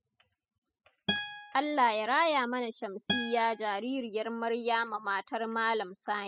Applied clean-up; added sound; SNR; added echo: classical method spectral subtraction.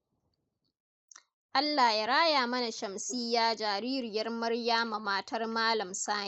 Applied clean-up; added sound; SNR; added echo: neural mask model Resemble Enhance denoiser.